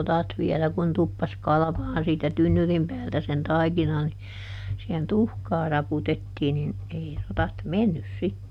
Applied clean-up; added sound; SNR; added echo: none; none; none; none.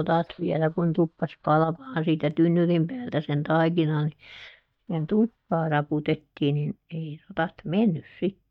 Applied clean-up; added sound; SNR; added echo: neural mask model DeepFilterNet 3.